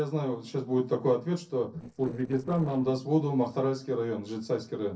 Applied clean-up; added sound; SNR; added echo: neural separator model SepFormer DNS4.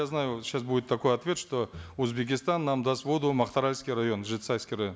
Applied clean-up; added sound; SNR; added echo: none; none; none; none.